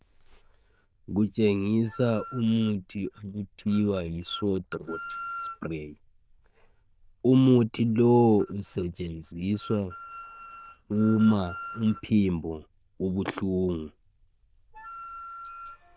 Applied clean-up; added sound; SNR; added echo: neural diffusion model UNIVERSE++.